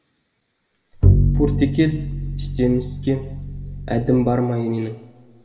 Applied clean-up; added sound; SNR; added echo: none; Bowed string instrument; -2 dB; reverberation time 2.8 s.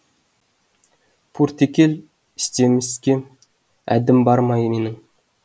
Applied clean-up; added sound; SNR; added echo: none; none; none; none.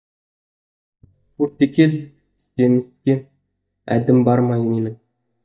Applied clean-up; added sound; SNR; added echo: neural mask model DeepFilterNet 3.